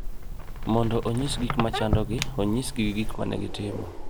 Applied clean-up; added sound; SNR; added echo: none; Wind + Squeak; 2 dB; none.